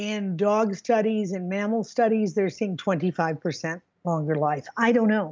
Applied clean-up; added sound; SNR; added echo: none; none; none; none.